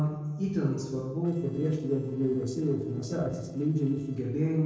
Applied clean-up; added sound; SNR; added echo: neural separator model SepFormer DNS4.